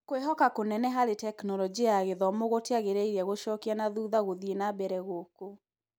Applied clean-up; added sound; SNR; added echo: none; none; none; none.